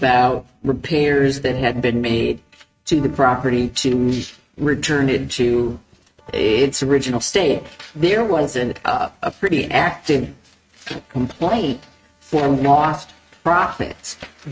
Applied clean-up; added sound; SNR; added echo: neural mask model RNNoise.